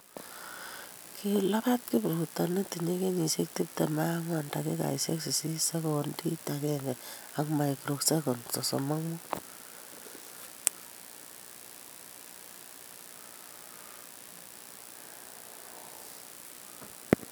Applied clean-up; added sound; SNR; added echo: none; none; none; none.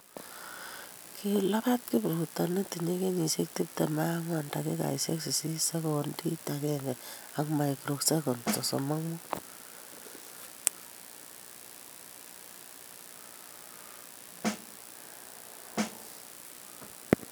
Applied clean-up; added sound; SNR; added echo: none; Snare drum; 6 dB; none.